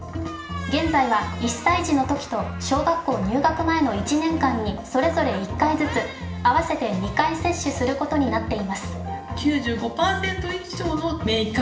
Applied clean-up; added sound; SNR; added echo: none; Bowed string instrument; 17 dB; reverberation time 1.0 s.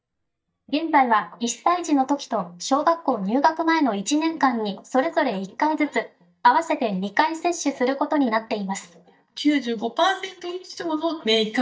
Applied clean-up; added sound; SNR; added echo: neural mask model DeepFilterNet 3.